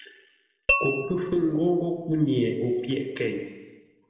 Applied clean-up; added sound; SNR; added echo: none; Tap / Glass; 3 dB; reverberation time 1.2 s.